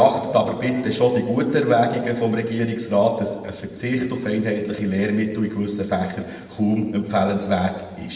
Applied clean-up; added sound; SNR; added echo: none; Piano; 17 dB; reverberation time 1.2 s.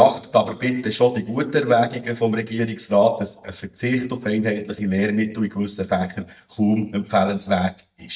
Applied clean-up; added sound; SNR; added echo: neural mask model DeepFilterNet 3.